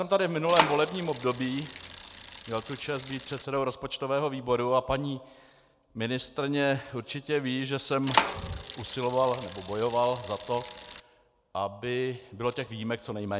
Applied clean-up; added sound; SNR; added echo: none; Bicycle; 3 dB; none.